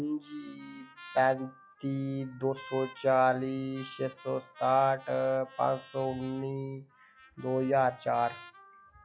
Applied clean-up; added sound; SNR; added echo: classical method log-MMSE.